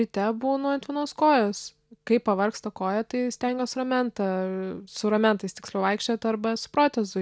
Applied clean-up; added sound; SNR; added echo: none; none; none; none.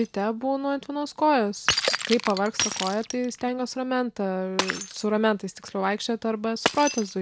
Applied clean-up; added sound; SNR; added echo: none; Shatter; 6 dB; none.